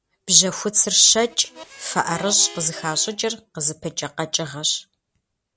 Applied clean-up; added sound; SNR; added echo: none; Harmonica; 18 dB; none.